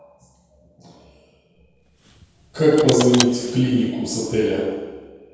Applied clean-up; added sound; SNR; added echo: none; Car; 9 dB; reverberation time 1.2 s.